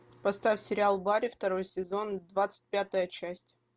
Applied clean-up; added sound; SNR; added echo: none; none; none; none.